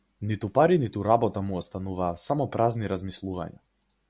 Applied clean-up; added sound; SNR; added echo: none; none; none; none.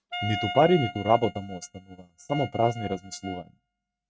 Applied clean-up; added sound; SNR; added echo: neural mask model RNNoise.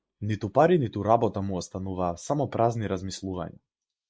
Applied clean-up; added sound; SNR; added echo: neural mask model Resemble Enhance denoiser.